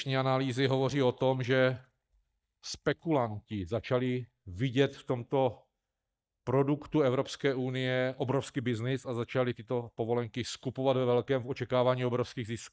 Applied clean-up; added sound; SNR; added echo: neural mask model DeepFilterNet 3.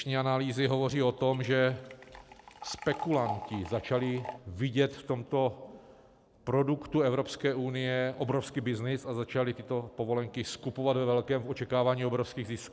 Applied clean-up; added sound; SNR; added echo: none; Liquid; 12 dB; none.